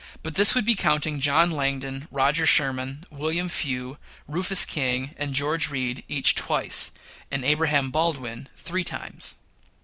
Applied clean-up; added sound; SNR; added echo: none; none; none; none.